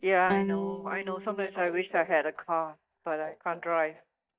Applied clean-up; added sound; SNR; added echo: neural mask model DeepFilterNet 3.